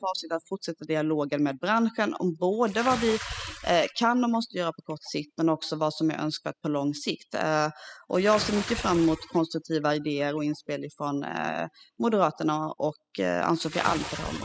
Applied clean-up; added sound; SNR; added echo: classical method spectral subtraction.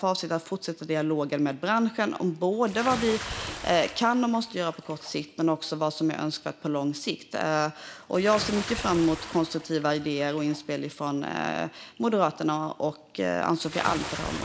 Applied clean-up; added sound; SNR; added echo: none; Bathtub (filling or washing) / Splash, splatter; 14 dB; none.